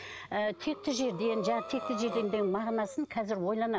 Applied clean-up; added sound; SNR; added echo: none; Breathing; 10 dB; none.